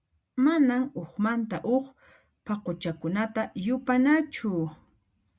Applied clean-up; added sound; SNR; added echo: none; none; none; none.